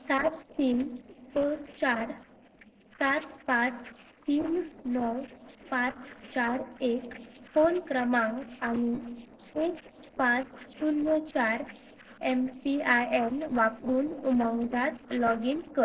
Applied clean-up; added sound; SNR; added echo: neural separator model SepFormer DNS4.